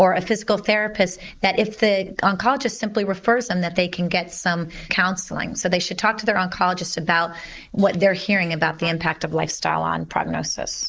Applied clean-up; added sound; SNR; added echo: neural mask model Resemble Enhance denoiser.